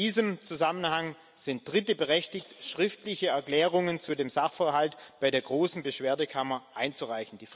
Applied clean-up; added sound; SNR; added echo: none; none; none; none.